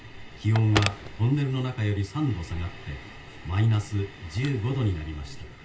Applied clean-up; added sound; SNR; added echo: none; Telephone; 11 dB; reverberation time 0.2 s.